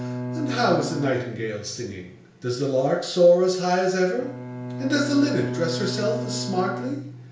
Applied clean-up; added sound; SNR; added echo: none; Bowed string instrument; 9 dB; reverberation time 0.5 s.